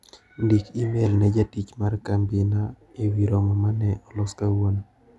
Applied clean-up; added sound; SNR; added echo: none; none; none; none.